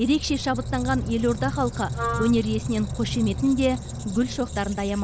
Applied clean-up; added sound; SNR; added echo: none; Squeak + Wind instrument, woodwind instrument; 5 dB; none.